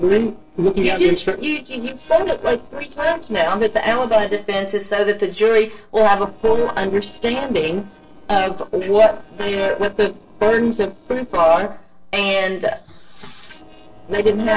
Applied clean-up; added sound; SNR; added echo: neural separator model SepFormer DNS4.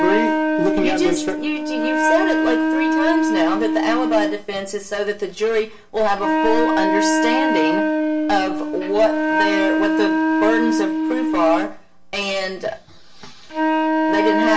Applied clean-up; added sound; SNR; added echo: none; Wind instrument, woodwind instrument; -2 dB; reverberation time 0.2 s.